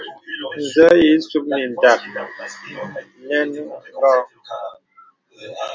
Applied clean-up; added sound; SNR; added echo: none; none; none; none.